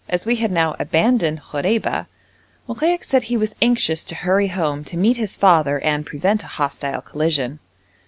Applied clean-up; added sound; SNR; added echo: none; none; none; none.